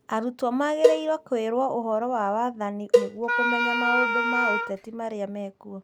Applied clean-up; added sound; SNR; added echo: none; Cowbell + Wind instrument, woodwind instrument; -3 dB; none.